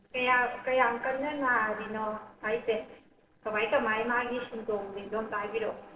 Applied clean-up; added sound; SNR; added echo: neural separator model SepFormer DNS4.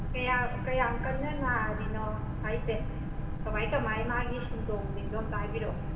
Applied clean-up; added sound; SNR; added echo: none; Boat, Water vehicle; -1 dB; reverberation time 2.9 s.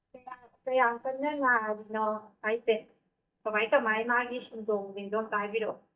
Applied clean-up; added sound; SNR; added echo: neural mask model DeepFilterNet 3.